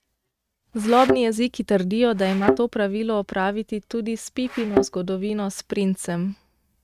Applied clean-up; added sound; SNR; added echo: neural mask model RNNoise.